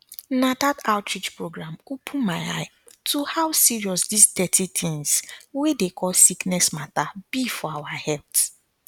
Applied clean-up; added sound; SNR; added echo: none; none; none; none.